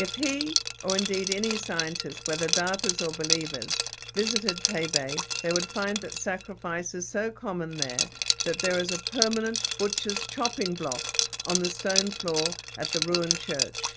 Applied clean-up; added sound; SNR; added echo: none; Liquid; 0 dB; none.